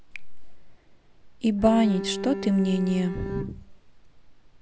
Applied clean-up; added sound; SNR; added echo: none; Bowed string instrument; 7 dB; none.